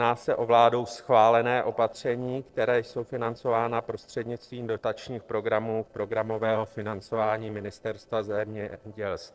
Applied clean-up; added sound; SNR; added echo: neural separator model SepFormer DNS4.